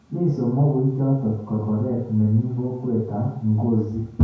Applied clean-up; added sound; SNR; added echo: none; none; none; reverberation time 0.5 s.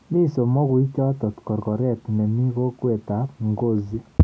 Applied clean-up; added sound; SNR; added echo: none; none; none; none.